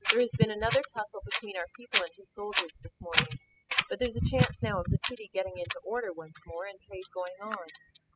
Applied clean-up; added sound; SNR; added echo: classical method spectral subtraction.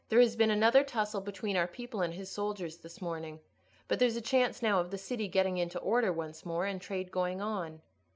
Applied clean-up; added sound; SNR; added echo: none; none; none; none.